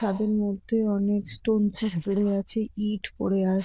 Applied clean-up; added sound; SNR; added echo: neural diffusion model UNIVERSE++.